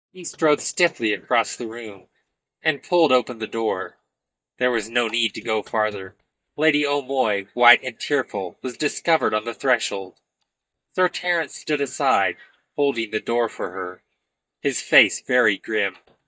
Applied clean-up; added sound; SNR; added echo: neural mask model DeepFilterNet 3.